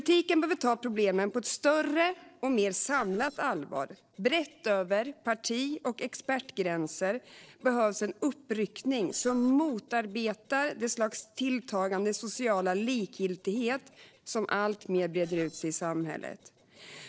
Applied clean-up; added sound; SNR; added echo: neural separator model SepFormer DNS4.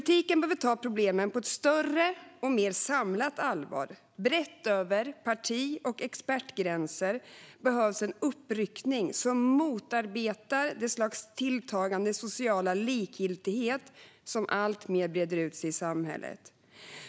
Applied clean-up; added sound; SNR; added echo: none; none; none; none.